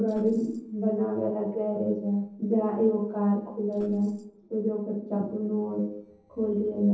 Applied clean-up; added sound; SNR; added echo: neural separator model SepFormer DNS4.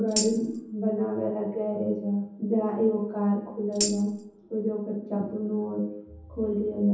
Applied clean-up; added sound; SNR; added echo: none; Tambourine; 5 dB; reverberation time 0.9 s.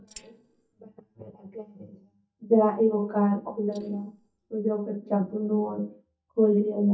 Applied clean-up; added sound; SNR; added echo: neural mask model DeepFilterNet 3.